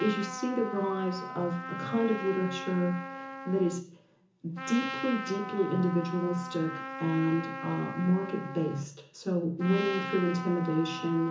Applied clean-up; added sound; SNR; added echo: none; Trumpet; 9 dB; reverberation time 0.7 s.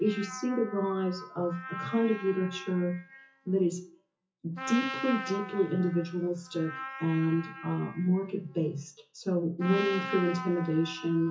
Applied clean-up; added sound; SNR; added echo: classical method WPE with log-MMSE.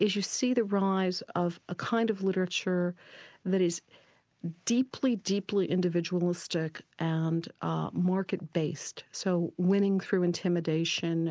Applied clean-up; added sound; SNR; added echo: none; none; none; none.